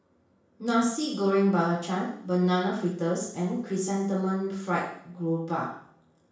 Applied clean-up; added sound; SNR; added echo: none; none; none; reverberation time 0.7 s.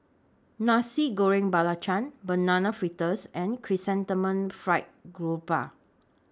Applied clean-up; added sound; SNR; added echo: none; none; none; none.